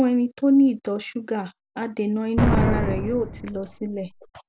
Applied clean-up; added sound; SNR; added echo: none; Explosion; 1 dB; none.